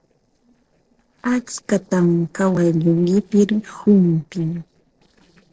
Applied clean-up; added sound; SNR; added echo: neural separator model SepFormer DNS4.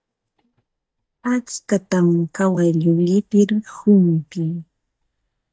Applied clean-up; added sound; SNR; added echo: neural mask model DeepFilterNet 3.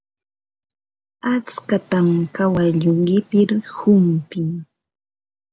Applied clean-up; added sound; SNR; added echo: none; none; none; none.